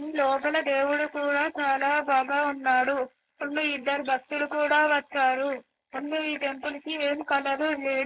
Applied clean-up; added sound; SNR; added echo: neural mask model Resemble Enhance denoiser.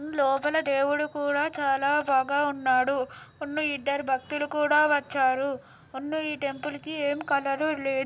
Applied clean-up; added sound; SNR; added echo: none; none; none; none.